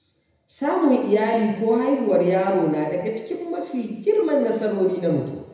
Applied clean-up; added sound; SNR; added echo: none; none; none; reverberation time 1.0 s.